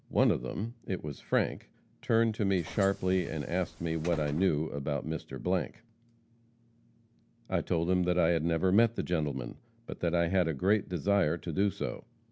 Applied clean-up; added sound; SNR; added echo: none; Bus; 17 dB; none.